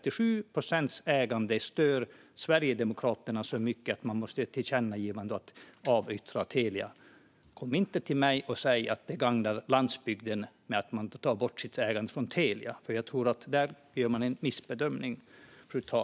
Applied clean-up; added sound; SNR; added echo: none; Bicycle bell; 11 dB; none.